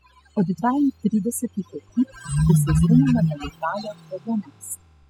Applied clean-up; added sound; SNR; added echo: classical method spectral subtraction.